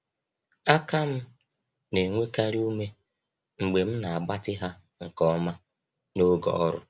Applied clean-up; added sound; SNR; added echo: none; none; none; none.